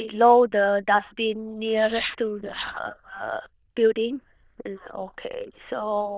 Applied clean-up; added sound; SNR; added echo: neural diffusion model UNIVERSE++.